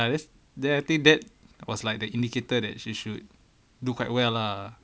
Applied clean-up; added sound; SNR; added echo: none; none; none; none.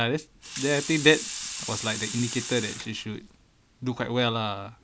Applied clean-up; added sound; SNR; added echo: none; Sink (filling or washing) / Water tap, faucet; 8 dB; none.